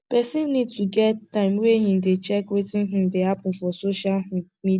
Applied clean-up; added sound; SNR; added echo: none; none; none; none.